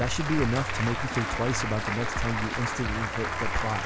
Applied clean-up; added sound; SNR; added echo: none; Applause / Crowd; 1 dB; none.